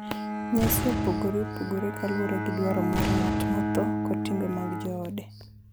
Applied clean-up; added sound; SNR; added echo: none; Boom + Bowed string instrument; -1 dB; none.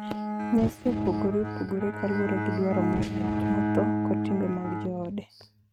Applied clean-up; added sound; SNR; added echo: neural mask model RNNoise.